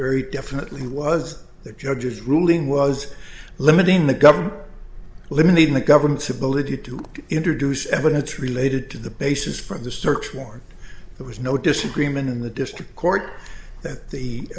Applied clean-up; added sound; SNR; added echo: none; none; none; none.